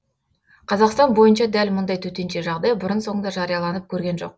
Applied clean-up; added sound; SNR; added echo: none; none; none; none.